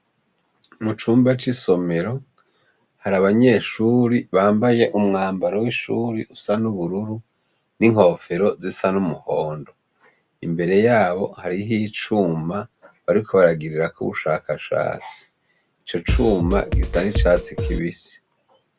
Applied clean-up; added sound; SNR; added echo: none; Drum kit; 1 dB; none.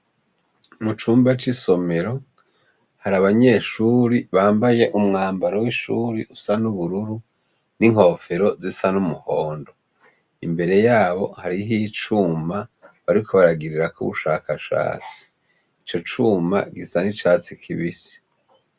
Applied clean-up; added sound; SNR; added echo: none; none; none; none.